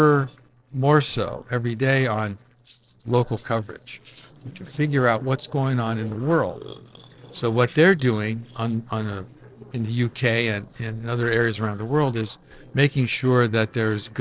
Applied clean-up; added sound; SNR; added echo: neural separator model SepFormer DNS4.